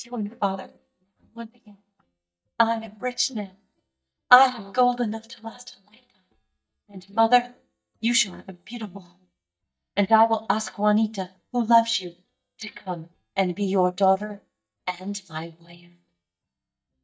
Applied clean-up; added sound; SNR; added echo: neural mask model DeepFilterNet 3.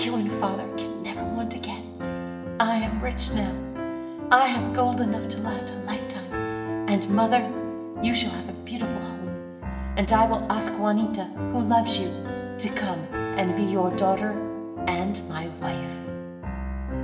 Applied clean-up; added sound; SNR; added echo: none; Piano; 4 dB; reverberation time 0.9 s.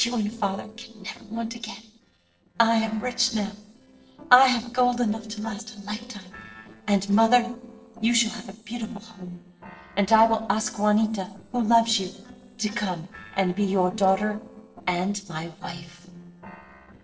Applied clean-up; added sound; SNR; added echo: neural separator model SepFormer DNS4.